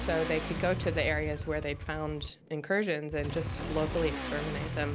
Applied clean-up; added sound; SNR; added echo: none; Motorcycle / Accelerating, revving, vroom; 4 dB; none.